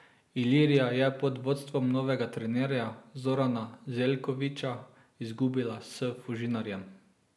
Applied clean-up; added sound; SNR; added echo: none; none; none; none.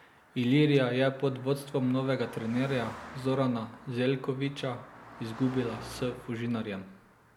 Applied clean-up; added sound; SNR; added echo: none; Car passing by; 18 dB; none.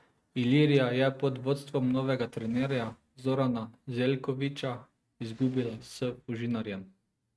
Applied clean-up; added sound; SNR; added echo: neural mask model RNNoise.